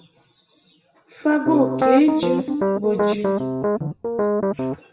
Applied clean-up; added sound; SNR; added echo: none; Piano; -2 dB; reverberation time 0.9 s.